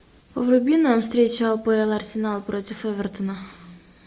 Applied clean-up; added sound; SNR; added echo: none; none; none; none.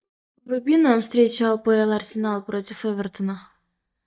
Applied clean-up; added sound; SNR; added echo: neural mask model DeepFilterNet 3.